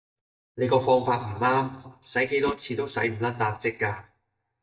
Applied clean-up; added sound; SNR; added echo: neural mask model DeepFilterNet 3.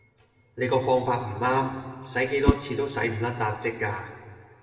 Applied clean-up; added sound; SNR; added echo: none; Whoosh, swoosh, swish; 4 dB; reverberation time 1.6 s.